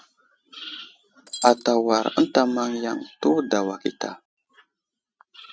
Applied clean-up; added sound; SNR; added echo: neural mask model RNNoise.